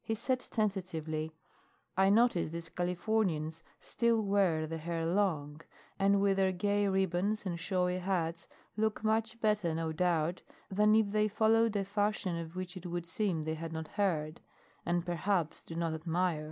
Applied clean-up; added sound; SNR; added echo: none; none; none; none.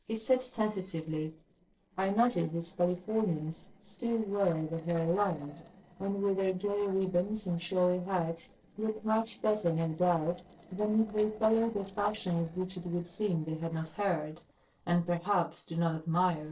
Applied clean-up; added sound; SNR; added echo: neural separator model SepFormer DNS4.